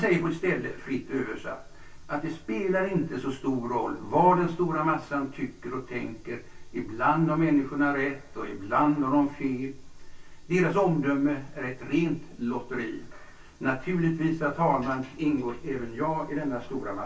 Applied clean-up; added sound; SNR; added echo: none; none; none; reverberation time 0.1 s.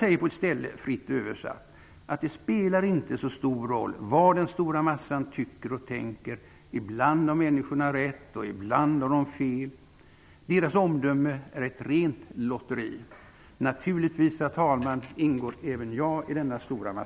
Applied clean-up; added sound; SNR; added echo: none; none; none; none.